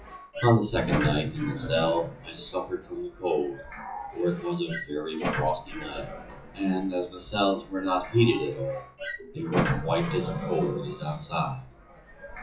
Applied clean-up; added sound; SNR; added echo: classical method WPE with log-MMSE.